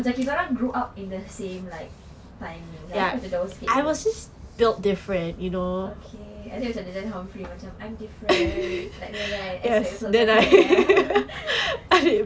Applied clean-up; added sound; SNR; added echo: none; none; none; none.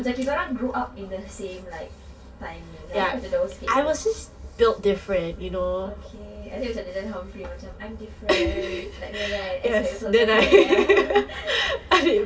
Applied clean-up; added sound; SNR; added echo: none; none; none; reverberation time 0.1 s.